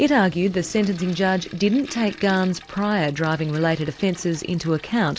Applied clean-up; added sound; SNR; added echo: none; Toilet flush; 20 dB; none.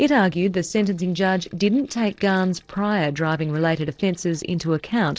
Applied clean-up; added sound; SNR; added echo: neural separator model SepFormer DNS4.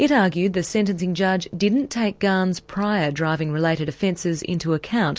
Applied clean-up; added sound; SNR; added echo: none; none; none; none.